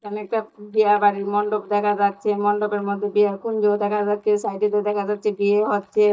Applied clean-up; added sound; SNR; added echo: neural mask model DeepFilterNet 3.